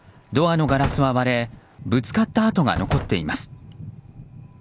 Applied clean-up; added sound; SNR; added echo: none; Slam; 12 dB; none.